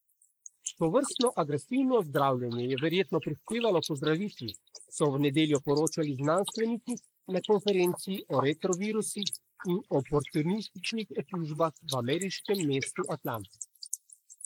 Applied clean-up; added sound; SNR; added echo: neural mask model Resemble Enhance denoiser.